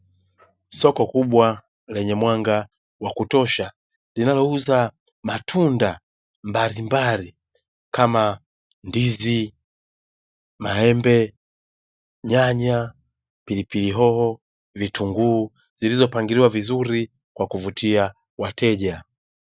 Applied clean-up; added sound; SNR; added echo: none; none; none; none.